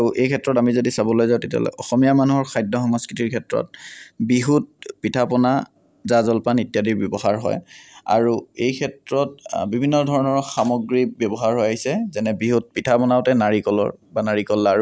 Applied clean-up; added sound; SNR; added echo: none; none; none; none.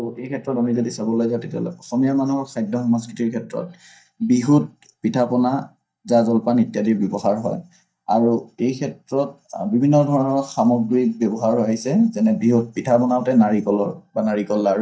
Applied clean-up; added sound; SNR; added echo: neural mask model DeepFilterNet 3.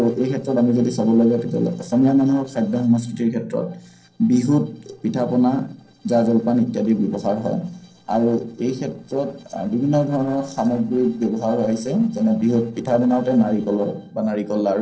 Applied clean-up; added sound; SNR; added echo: neural separator model SepFormer DNS4.